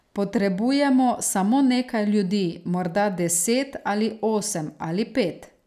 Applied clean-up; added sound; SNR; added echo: none; none; none; none.